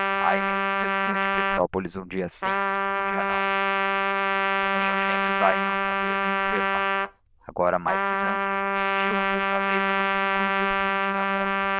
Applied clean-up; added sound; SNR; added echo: neural diffusion model UNIVERSE++.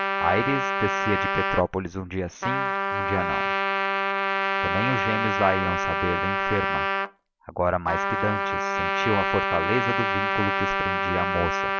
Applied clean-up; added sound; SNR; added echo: none; Trumpet; -3 dB; none.